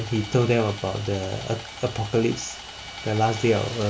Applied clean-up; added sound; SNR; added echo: none; Sawing; 13 dB; none.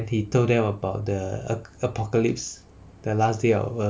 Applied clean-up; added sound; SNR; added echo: none; none; none; none.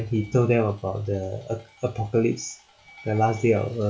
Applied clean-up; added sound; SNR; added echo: classical method log-MMSE.